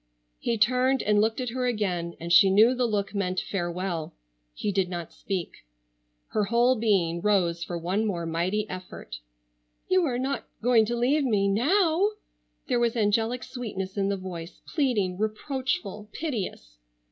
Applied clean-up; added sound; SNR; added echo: none; none; none; none.